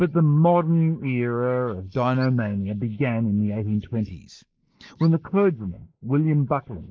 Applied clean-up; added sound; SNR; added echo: neural mask model Resemble Enhance denoiser.